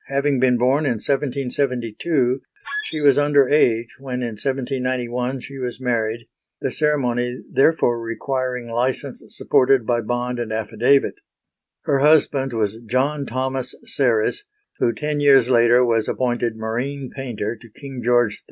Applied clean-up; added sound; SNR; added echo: neural mask model RNNoise.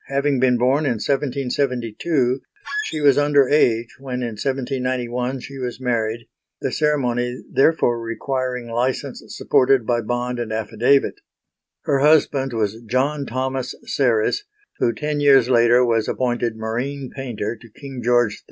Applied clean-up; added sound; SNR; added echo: none; Squeak; 8 dB; none.